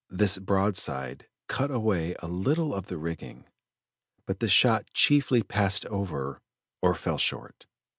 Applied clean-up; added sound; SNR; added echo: none; none; none; none.